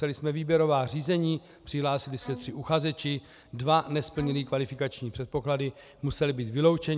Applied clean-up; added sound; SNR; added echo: none; Bowed string instrument; 20 dB; none.